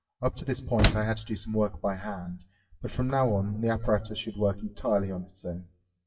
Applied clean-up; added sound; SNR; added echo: classical method WPE with log-MMSE.